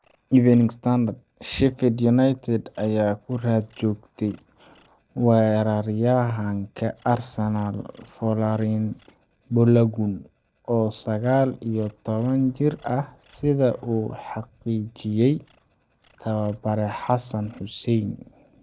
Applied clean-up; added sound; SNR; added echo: neural separator model SepFormer DNS4.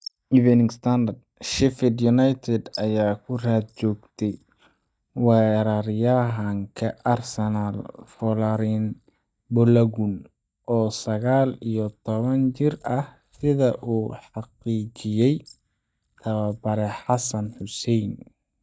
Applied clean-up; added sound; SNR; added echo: neural mask model DeepFilterNet 3.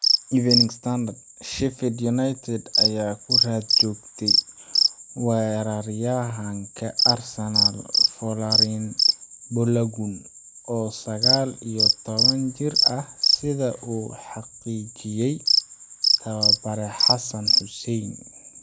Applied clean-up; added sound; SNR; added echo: none; Cricket; -2 dB; none.